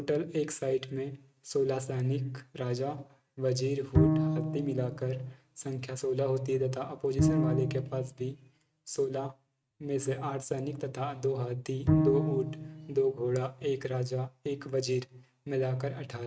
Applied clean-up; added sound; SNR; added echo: neural mask model RNNoise.